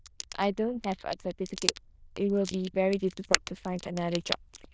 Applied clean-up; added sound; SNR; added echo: neural diffusion model UNIVERSE++.